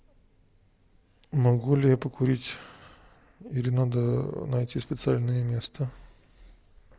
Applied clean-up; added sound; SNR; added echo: none; none; none; none.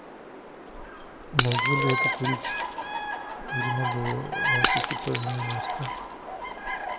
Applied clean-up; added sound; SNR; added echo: none; Shatter / Crushing + Bird vocalization, bird call, bird song; -3 dB; none.